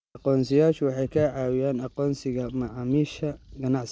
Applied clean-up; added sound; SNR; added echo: none; none; none; none.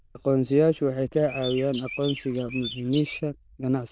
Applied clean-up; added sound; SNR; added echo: neural diffusion model UNIVERSE++.